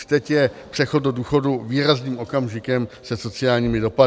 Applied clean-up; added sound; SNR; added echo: none; none; none; none.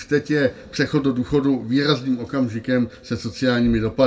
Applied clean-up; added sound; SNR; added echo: none; none; none; reverberation time 0.2 s.